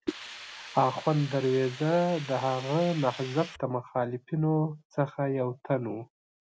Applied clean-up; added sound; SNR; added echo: none; Hiss; 15 dB; none.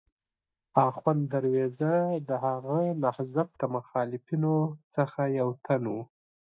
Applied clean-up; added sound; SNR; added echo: neural mask model DeepFilterNet 3.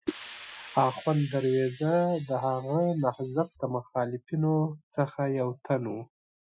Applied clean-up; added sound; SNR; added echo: classical method Wiener filter.